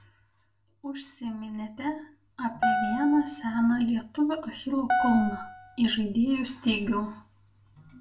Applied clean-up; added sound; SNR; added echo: none; Piano; 3 dB; reverberation time 0.2 s.